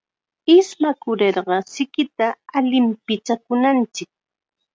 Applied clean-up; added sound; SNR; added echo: none; none; none; none.